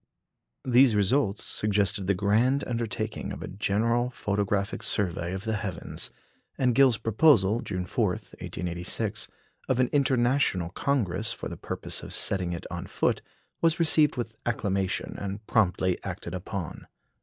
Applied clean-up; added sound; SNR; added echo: neural mask model Resemble Enhance denoiser.